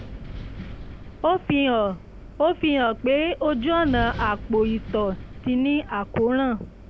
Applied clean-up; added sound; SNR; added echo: none; Wind; 12 dB; none.